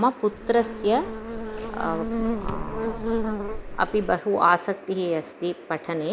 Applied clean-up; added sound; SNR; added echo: none; Buzz; 4 dB; none.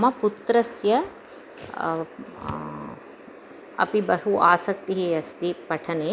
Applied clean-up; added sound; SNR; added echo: none; none; none; none.